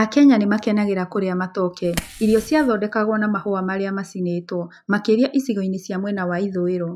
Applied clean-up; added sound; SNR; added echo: classical method log-MMSE.